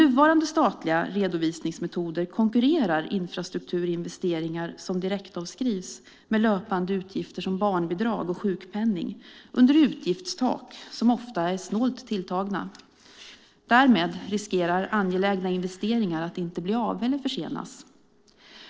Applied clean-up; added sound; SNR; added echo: neural separator model SepFormer DNS4.